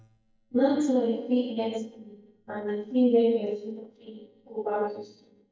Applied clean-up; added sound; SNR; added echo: neural mask model DeepFilterNet 3.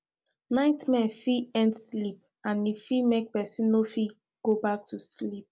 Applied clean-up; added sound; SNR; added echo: none; none; none; none.